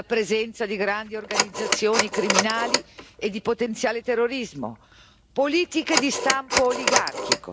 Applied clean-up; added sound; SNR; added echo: none; Telephone; 2 dB; none.